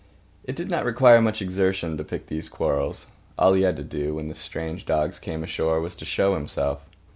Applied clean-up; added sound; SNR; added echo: none; none; none; none.